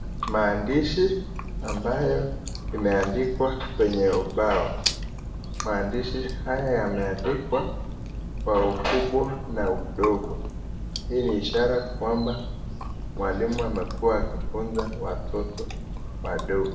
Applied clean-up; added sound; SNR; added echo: none; Chewing, mastication; 5 dB; reverberation time 0.8 s.